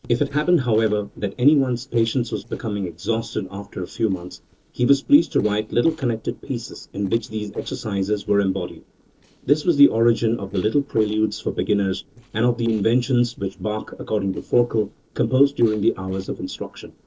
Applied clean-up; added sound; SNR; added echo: neural separator model SepFormer DNS4.